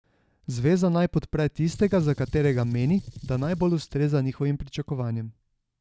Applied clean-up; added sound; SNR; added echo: none; Gunshot, gunfire; 17 dB; none.